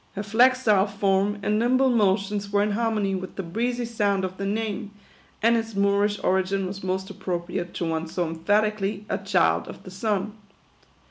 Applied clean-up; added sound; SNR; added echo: none; none; none; none.